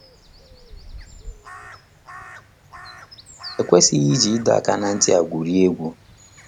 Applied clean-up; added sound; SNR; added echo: none; Crow; 20 dB; none.